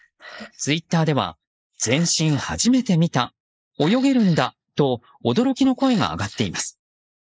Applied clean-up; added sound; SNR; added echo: neural mask model Resemble Enhance denoiser.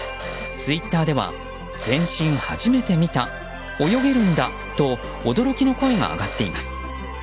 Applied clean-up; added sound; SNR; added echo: none; Telephone; 10 dB; none.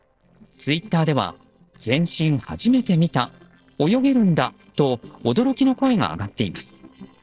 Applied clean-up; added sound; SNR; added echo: neural separator model SepFormer DNS4.